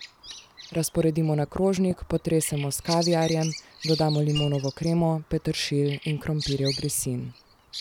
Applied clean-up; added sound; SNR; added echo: none; Mallet percussion + Bird vocalization, bird call, bird song; 13 dB; none.